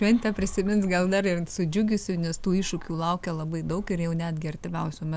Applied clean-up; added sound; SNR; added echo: none; none; none; none.